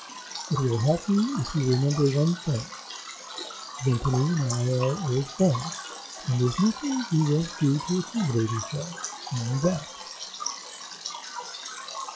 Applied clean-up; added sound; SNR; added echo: classical method log-MMSE.